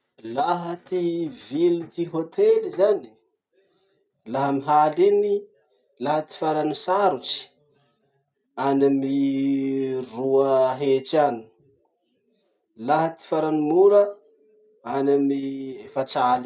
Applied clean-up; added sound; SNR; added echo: none; none; none; none.